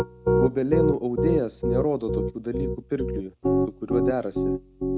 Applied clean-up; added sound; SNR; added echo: none; Piano; -3 dB; none.